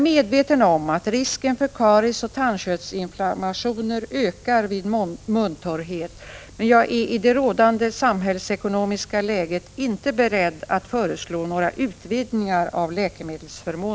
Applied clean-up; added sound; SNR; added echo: none; none; none; none.